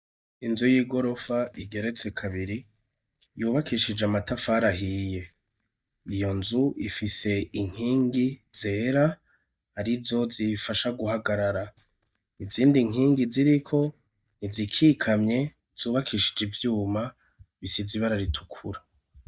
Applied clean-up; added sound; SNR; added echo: neural mask model DeepFilterNet 3.